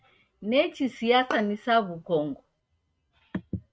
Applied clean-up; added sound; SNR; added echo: neural mask model RNNoise.